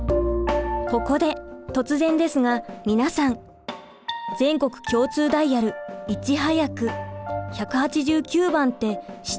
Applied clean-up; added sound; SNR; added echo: none; none; none; none.